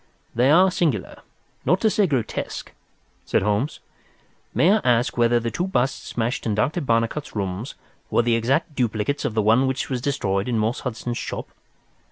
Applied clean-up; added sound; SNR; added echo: none; none; none; none.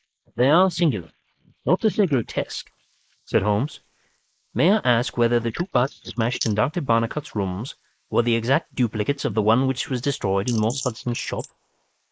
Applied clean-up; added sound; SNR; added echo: neural mask model Resemble Enhance denoiser.